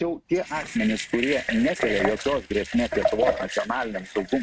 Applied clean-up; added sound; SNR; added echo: neural mask model RNNoise.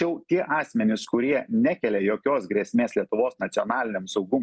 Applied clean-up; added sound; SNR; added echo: none; none; none; none.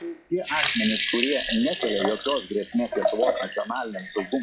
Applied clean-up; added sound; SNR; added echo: classical method log-MMSE.